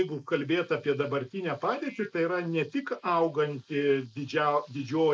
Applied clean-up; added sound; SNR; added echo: neural mask model Resemble Enhance denoiser.